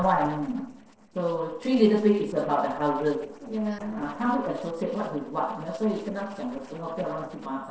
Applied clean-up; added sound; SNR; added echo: neural separator model SepFormer DNS4.